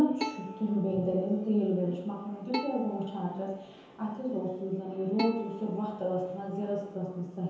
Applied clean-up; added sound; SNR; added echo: none; Bowed string instrument; 12 dB; reverberation time 0.9 s.